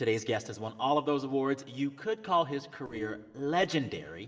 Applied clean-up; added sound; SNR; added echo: neural separator model SepFormer DNS4.